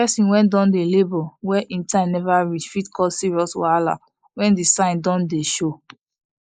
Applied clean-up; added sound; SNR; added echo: neural mask model Resemble Enhance denoiser.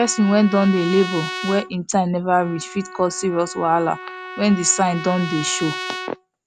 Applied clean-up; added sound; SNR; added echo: none; Trumpet; 11 dB; none.